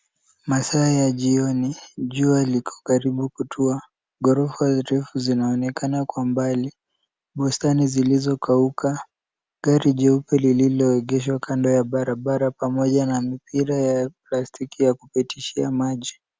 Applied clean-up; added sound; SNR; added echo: none; none; none; none.